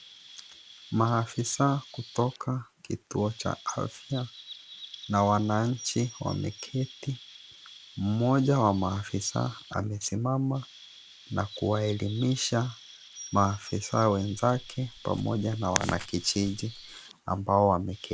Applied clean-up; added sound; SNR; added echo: none; Walk, footsteps + Chirp, tweet; 19 dB; none.